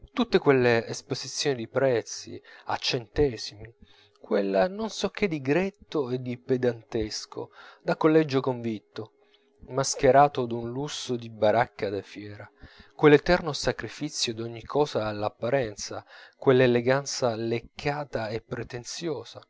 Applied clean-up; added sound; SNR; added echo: none; none; none; none.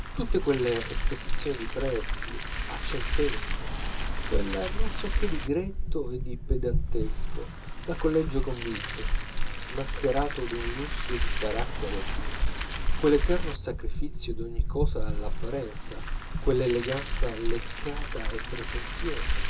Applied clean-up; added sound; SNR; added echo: none; Car; -5 dB; reverberation time 0.2 s.